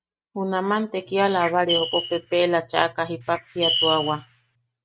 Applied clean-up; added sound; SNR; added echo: neural mask model RNNoise.